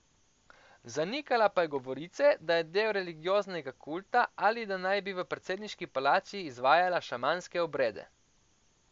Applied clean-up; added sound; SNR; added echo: none; none; none; none.